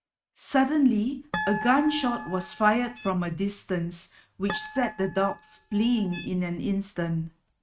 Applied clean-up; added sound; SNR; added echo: neural mask model RNNoise.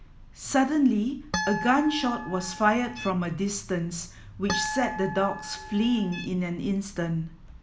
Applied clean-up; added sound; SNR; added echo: none; Harp; 7 dB; none.